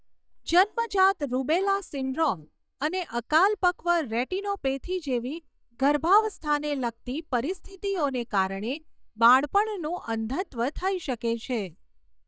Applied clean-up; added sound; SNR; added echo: neural mask model DeepFilterNet 3.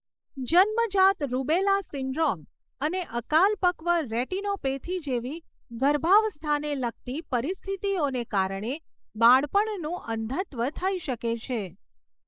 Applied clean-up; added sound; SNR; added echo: neural mask model Resemble Enhance denoiser.